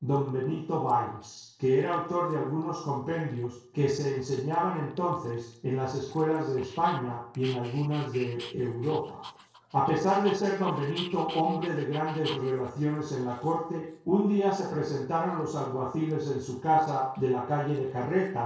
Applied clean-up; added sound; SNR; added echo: neural separator model SepFormer DNS4.